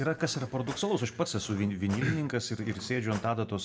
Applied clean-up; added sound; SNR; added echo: none; Cutlery, silverware / Drawer open or close; 18 dB; reverberation time 0.5 s.